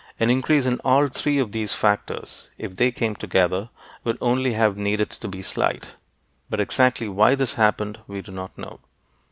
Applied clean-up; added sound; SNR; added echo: none; none; none; none.